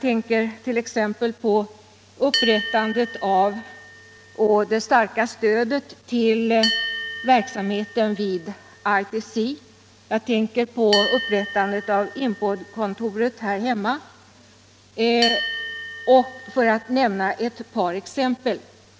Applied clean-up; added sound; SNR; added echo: none; Bell; 10 dB; none.